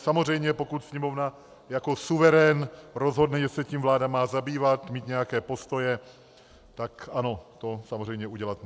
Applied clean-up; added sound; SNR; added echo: none; none; none; none.